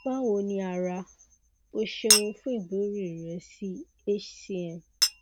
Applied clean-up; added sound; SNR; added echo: none; Chink, clink; 1 dB; none.